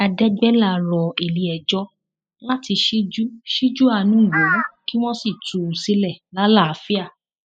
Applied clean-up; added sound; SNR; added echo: classical method spectral subtraction.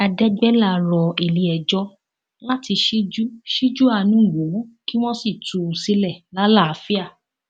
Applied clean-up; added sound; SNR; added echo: none; none; none; none.